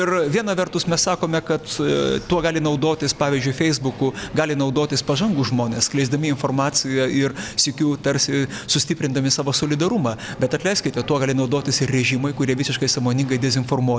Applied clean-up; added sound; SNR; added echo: none; none; none; none.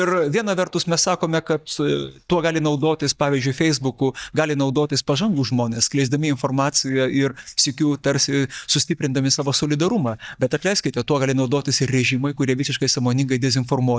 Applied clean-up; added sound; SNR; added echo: neural mask model DeepFilterNet 3.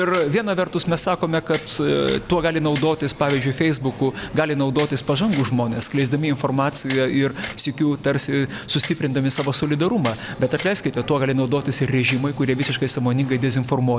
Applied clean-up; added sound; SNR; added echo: none; Camera; 16 dB; none.